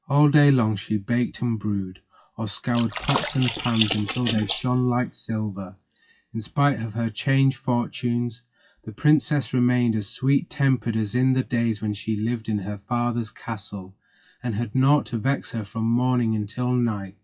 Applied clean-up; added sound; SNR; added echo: classical method WPE with log-MMSE.